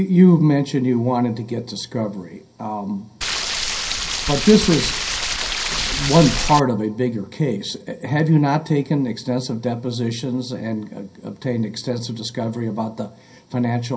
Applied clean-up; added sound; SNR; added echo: none; Stream; 3 dB; reverberation time 0.3 s.